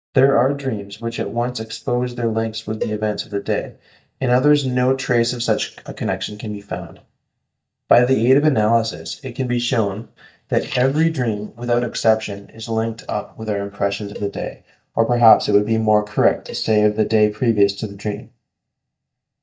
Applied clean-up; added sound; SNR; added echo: neural mask model DeepFilterNet 3.